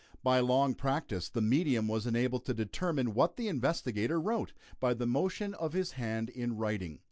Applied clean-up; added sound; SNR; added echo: none; none; none; none.